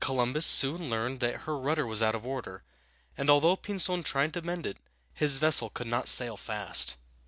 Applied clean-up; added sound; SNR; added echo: none; none; none; none.